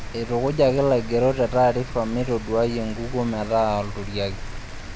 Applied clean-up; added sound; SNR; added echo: none; Rain; 10 dB; none.